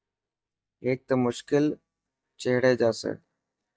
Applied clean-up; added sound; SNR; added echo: neural mask model DeepFilterNet 3.